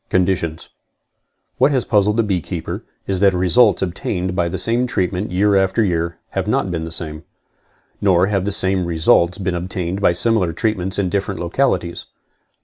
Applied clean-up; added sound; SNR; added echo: none; none; none; none.